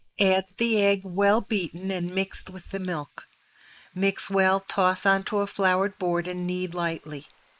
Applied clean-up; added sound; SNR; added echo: neural mask model Resemble Enhance denoiser.